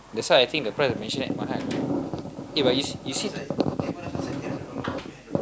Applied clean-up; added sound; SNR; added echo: none; none; none; none.